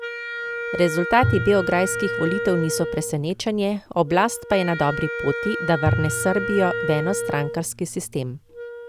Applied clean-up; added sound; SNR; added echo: none; Bowed string instrument + Wind instrument, woodwind instrument; 5 dB; none.